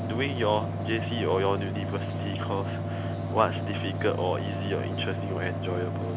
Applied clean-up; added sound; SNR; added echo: none; Mechanical fan; 0 dB; none.